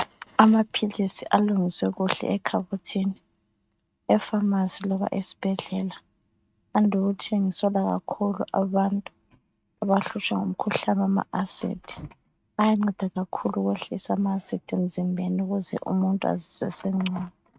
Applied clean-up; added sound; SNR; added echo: neural mask model RNNoise.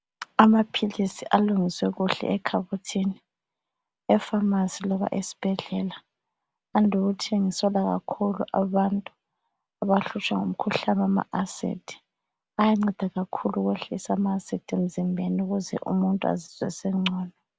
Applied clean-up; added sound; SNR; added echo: none; none; none; none.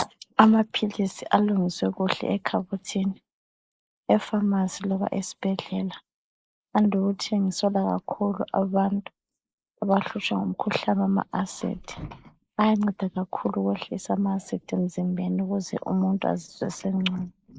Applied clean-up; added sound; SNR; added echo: neural mask model Resemble Enhance denoiser.